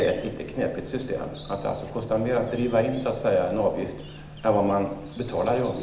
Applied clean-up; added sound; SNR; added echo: none; Bird; 18 dB; reverberation time 0.8 s.